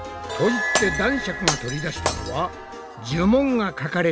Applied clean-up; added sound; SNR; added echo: none; Glass; 7 dB; none.